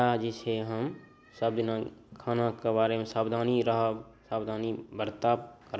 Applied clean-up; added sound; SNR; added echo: none; none; none; none.